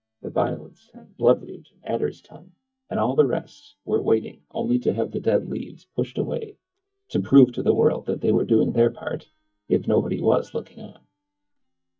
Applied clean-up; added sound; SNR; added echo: neural mask model DeepFilterNet 3.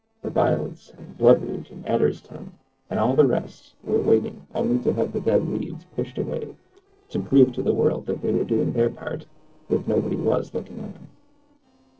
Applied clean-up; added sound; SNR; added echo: neural separator model SepFormer DNS4.